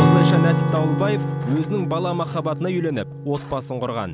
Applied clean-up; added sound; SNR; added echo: none; Acoustic guitar / Strum; -3 dB; none.